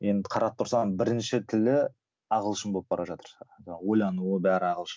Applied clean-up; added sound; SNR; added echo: none; none; none; none.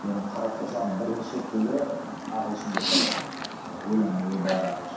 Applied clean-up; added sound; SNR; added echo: none; Chirp, tweet; 3 dB; reverberation time 0.7 s.